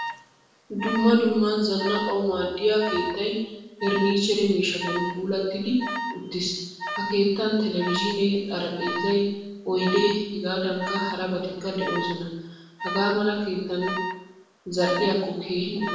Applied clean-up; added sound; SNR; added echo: none; Alarm; 9 dB; reverberation time 0.9 s.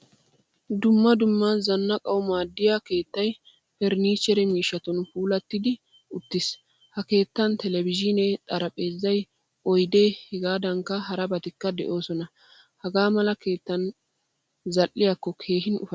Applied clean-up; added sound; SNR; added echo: none; none; none; none.